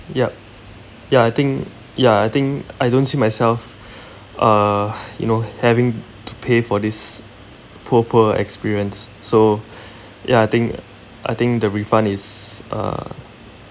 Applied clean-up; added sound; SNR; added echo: none; none; none; none.